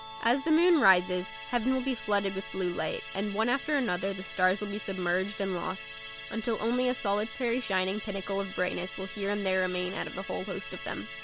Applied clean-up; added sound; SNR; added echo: none; Musical instrument; 13 dB; none.